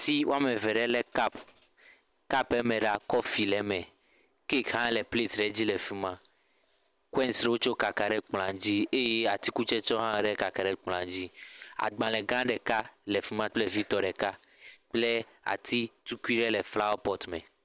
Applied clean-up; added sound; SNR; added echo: none; none; none; none.